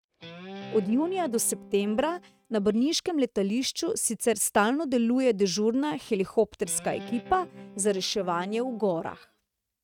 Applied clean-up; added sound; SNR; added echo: neural mask model RNNoise.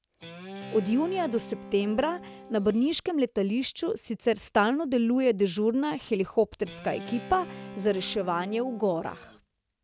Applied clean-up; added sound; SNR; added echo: none; Guitar; 16 dB; none.